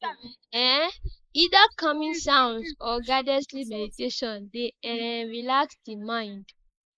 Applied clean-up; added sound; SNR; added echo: neural mask model Resemble Enhance denoiser.